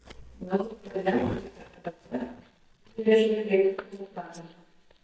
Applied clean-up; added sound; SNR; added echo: neural mask model DeepFilterNet 3.